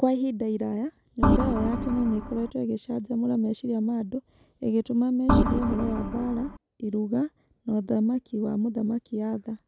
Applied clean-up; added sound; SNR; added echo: none; Organ; -2 dB; none.